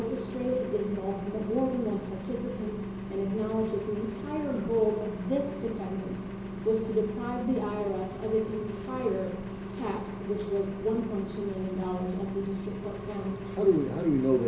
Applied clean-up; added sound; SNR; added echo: none; Engine; 7 dB; reverberation time 0.5 s.